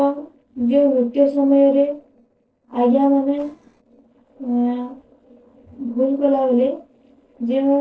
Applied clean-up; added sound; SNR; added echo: neural separator model SepFormer DNS4.